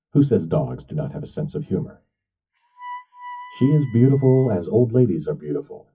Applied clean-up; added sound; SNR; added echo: classical method WPE with log-MMSE.